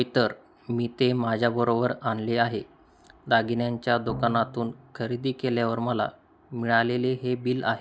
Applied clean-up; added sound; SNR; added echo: none; Drum; 13 dB; none.